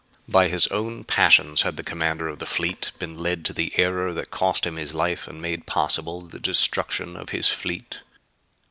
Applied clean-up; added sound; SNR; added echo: none; none; none; none.